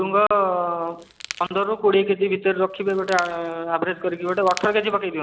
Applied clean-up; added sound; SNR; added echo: none; Crackle; 19 dB; none.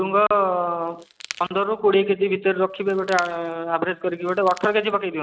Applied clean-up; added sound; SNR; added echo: neural mask model RNNoise.